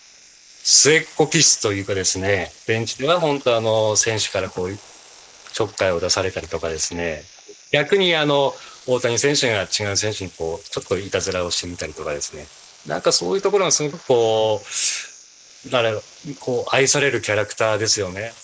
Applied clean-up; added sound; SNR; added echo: neural mask model Resemble Enhance denoiser.